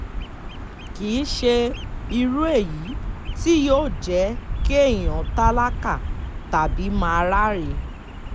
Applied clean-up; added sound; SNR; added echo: none; Bird vocalization, bird call, bird song; 4 dB; none.